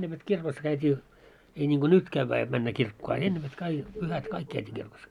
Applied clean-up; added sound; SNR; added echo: none; none; none; none.